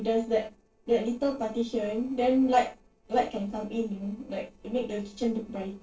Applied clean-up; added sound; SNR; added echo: neural separator model SepFormer DNS4.